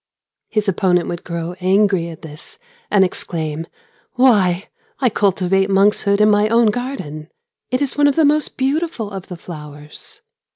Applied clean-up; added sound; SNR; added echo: none; none; none; none.